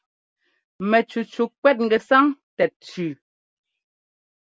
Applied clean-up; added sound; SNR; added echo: none; none; none; none.